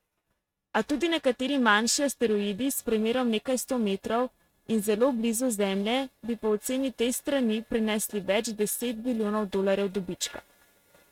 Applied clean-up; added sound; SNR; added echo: neural mask model RNNoise.